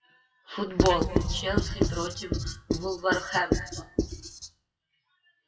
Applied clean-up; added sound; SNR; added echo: classical method WPE with log-MMSE.